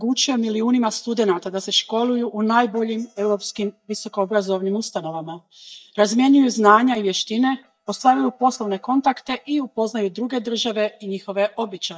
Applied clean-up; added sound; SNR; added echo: neural mask model DeepFilterNet 3.